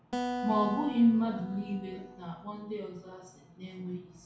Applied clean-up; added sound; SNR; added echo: none; Acoustic guitar; 9 dB; reverberation time 0.6 s.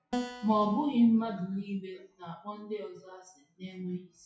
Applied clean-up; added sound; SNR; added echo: classical method WPE with log-MMSE.